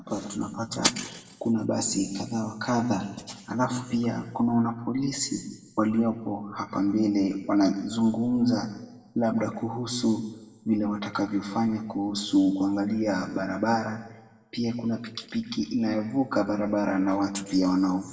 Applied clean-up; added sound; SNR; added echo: none; none; none; reverberation time 1.0 s.